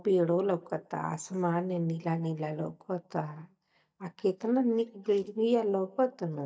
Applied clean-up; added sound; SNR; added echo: neural mask model DeepFilterNet 3.